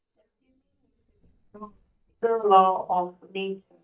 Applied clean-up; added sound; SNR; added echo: neural mask model DeepFilterNet 3.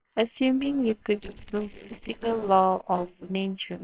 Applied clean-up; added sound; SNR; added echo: neural separator model SepFormer WHAMR!.